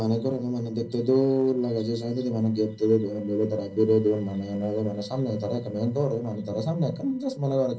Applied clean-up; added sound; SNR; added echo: neural separator model SepFormer DNS4.